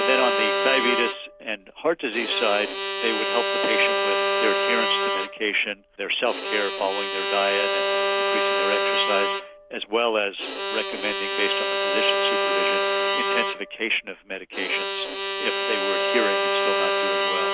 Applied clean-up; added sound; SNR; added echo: none; Bowed string instrument; -3 dB; none.